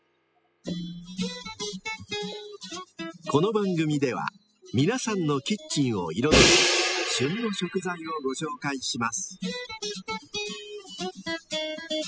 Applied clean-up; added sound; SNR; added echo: classical method spectral subtraction.